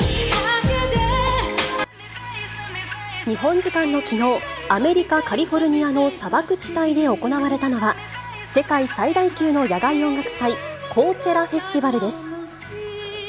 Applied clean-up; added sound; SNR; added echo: none; none; none; none.